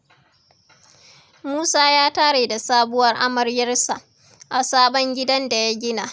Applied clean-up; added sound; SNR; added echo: none; none; none; none.